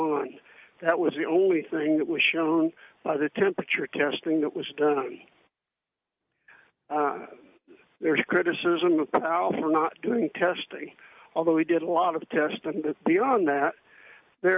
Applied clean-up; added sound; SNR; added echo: none; none; none; none.